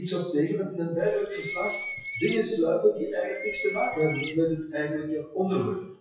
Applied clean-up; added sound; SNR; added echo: classical method WPE with log-MMSE.